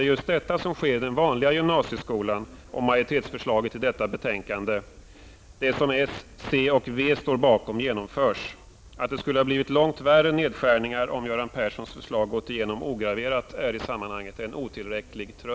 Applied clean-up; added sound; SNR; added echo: none; none; none; none.